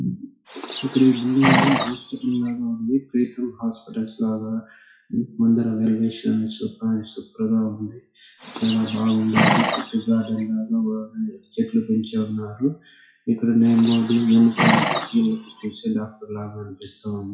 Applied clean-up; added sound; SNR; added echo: classical method WPE with log-MMSE.